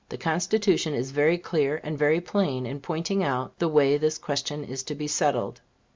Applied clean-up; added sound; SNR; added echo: none; none; none; none.